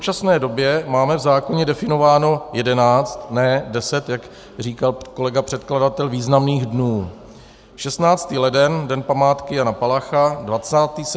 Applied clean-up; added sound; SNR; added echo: none; none; none; none.